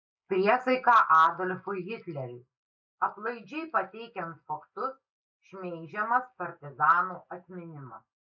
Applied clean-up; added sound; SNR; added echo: neural mask model Resemble Enhance denoiser.